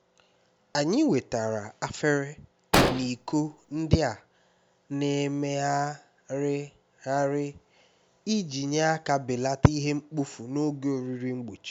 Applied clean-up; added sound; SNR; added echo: none; Explosion; -2 dB; none.